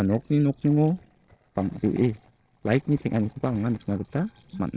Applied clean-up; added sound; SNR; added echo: neural separator model SepFormer DNS4.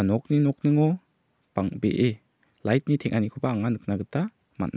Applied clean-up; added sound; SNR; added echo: none; none; none; none.